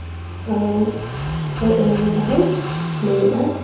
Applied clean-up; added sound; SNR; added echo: none; Car passing by / Idling; 5 dB; reverberation time 0.9 s.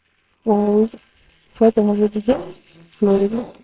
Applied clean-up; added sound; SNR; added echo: neural separator model SepFormer WHAMR!.